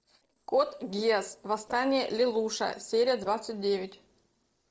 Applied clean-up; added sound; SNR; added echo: neural separator model SepFormer DNS4.